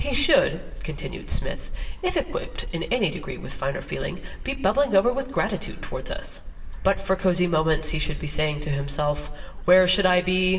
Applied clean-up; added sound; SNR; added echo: none; Gull, seagull; 8 dB; reverberation time 0.8 s.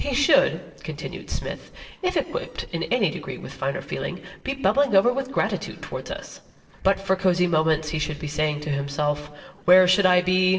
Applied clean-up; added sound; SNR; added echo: neural separator model SepFormer DNS4.